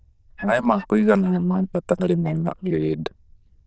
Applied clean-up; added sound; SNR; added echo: neural diffusion model UNIVERSE++.